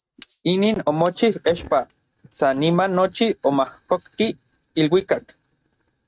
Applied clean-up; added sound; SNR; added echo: neural mask model RNNoise.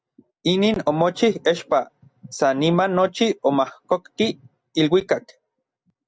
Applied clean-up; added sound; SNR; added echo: none; none; none; none.